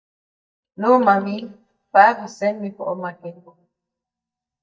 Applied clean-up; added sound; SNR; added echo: neural mask model DeepFilterNet 3.